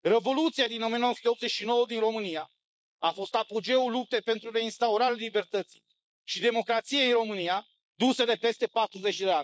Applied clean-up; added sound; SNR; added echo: neural mask model Resemble Enhance denoiser.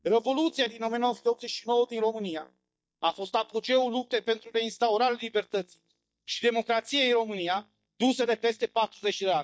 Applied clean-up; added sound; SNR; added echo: neural mask model DeepFilterNet 3.